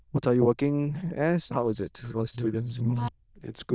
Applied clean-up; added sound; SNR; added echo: neural diffusion model UNIVERSE++.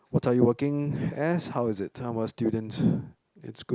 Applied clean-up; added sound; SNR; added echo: none; none; none; none.